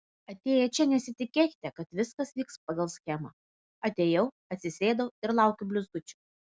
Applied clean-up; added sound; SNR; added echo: none; none; none; none.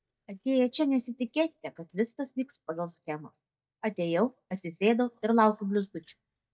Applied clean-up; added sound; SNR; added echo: neural mask model DeepFilterNet 3.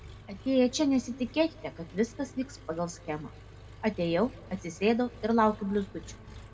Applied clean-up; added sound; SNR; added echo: none; Engine; 18 dB; reverberation time 1.1 s.